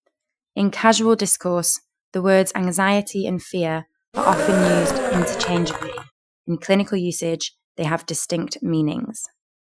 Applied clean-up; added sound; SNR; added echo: classical method Wiener filter.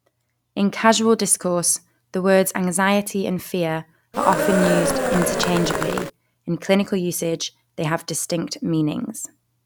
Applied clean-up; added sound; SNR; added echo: none; Cheering; 0 dB; none.